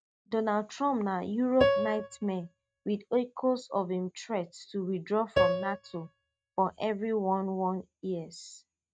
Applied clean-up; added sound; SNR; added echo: neural mask model RNNoise.